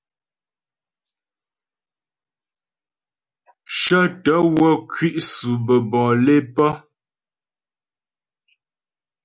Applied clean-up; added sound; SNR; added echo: none; none; none; none.